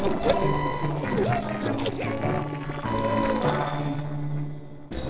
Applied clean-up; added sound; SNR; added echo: neural separator model SepFormer DNS4.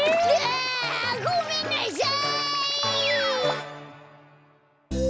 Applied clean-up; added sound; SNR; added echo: none; none; none; none.